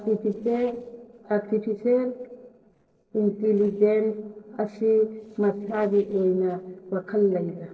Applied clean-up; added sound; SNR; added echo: neural separator model SepFormer DNS4.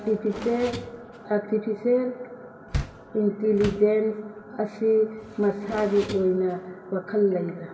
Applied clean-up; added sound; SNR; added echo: none; Door; 14 dB; reverberation time 2.6 s.